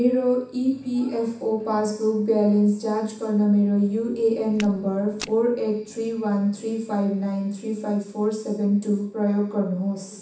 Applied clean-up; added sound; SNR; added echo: none; Walk, footsteps; 18 dB; reverberation time 0.7 s.